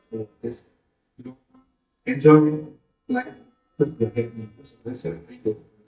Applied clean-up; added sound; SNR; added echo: neural mask model DeepFilterNet 3.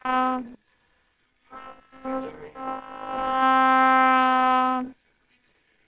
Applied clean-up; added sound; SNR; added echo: neural separator model SepFormer WHAMR!.